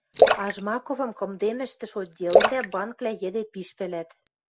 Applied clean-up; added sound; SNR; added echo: none; Splash, splatter; -4 dB; none.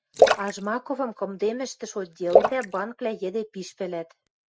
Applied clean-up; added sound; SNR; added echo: neural mask model RNNoise.